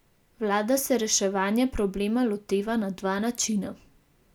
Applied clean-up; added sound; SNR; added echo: none; none; none; none.